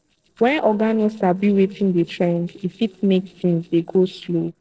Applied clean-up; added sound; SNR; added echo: neural separator model SepFormer DNS4.